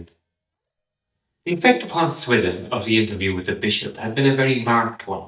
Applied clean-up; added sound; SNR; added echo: neural mask model DeepFilterNet 3.